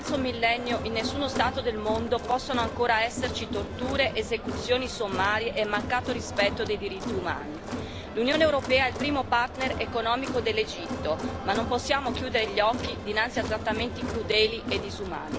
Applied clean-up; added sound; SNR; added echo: none; Crowd; 6 dB; none.